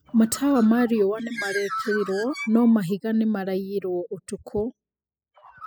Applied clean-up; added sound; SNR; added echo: classical method spectral subtraction.